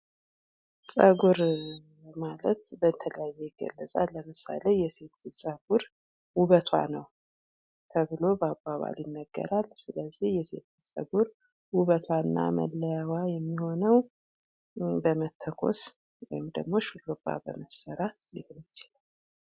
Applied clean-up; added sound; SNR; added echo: none; Bird vocalization, bird call, bird song; 19 dB; none.